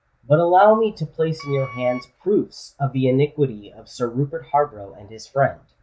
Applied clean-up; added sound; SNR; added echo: none; Wind instrument, woodwind instrument; 18 dB; none.